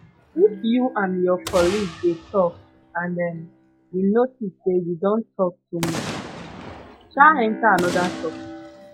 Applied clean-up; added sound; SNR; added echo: classical method log-MMSE.